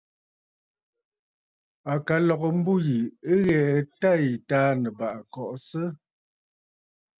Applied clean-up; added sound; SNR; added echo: none; none; none; none.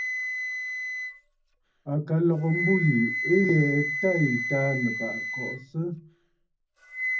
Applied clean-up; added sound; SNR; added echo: none; Wind instrument, woodwind instrument; 4 dB; reverberation time 0.4 s.